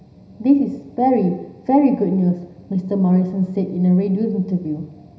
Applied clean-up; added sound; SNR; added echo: none; none; none; reverberation time 0.9 s.